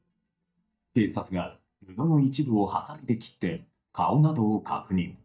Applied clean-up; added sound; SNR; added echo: neural mask model DeepFilterNet 3.